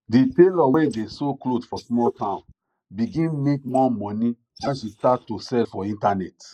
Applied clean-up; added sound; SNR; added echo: neural mask model Resemble Enhance denoiser.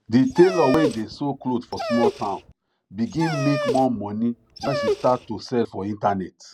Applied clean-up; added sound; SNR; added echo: none; Dog; 6 dB; none.